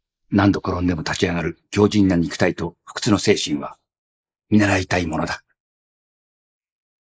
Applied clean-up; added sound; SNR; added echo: neural mask model Resemble Enhance denoiser.